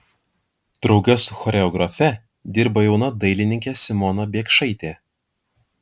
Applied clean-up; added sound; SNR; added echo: none; none; none; none.